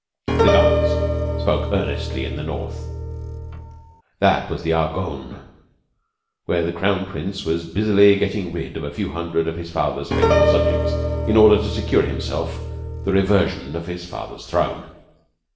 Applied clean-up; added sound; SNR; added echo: none; Piano; -1 dB; reverberation time 0.8 s.